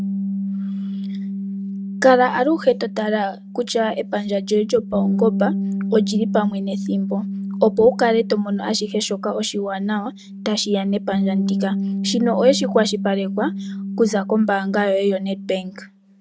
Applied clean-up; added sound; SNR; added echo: neural mask model RNNoise.